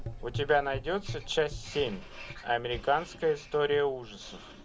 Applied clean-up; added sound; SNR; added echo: none; Gurgling / Engine; 11 dB; none.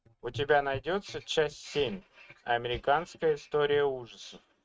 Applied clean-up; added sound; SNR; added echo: neural mask model RNNoise.